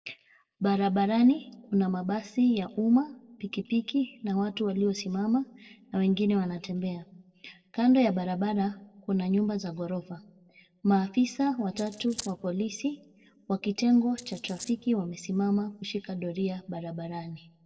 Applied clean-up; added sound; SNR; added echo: neural separator model SepFormer DNS4.